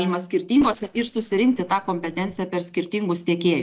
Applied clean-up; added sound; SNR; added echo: neural separator model SepFormer DNS4.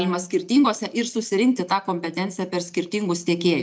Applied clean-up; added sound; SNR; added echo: none; none; none; none.